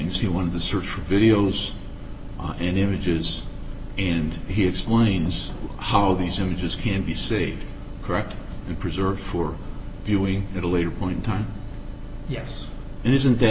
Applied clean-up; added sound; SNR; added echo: none; none; none; none.